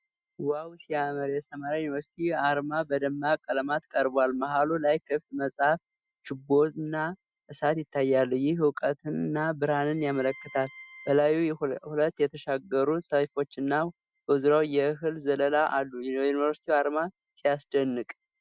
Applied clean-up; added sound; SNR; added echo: classical method Wiener filter.